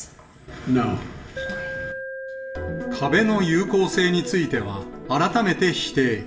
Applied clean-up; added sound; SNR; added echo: none; Alarm; 11 dB; reverberation time 0.5 s.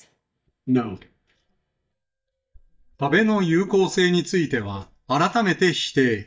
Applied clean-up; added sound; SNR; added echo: neural mask model DeepFilterNet 3.